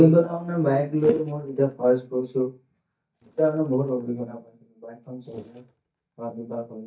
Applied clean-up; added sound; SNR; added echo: neural mask model DeepFilterNet 3.